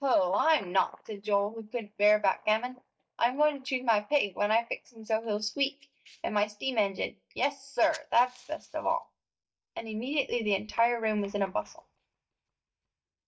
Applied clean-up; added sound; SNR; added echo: neural mask model DeepFilterNet 3.